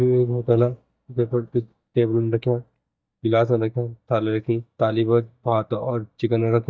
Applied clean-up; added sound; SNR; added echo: neural mask model DeepFilterNet 3.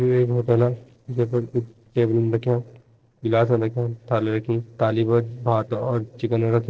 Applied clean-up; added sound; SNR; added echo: neural separator model SepFormer DNS4.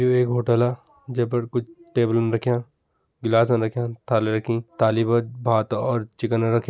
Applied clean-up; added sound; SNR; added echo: none; none; none; none.